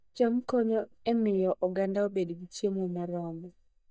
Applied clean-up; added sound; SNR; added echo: neural mask model DeepFilterNet 3.